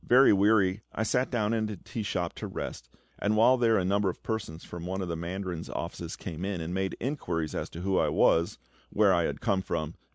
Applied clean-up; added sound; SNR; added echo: none; none; none; none.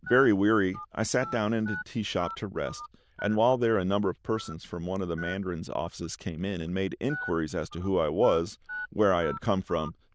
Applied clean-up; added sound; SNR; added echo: neural diffusion model UNIVERSE++.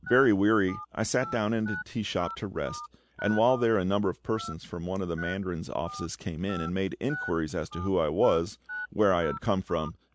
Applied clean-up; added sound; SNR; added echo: none; Telephone; 14 dB; none.